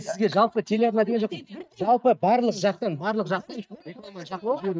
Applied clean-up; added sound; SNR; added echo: neural mask model DeepFilterNet 3.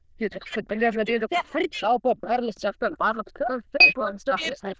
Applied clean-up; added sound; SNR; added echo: neural diffusion model UNIVERSE++.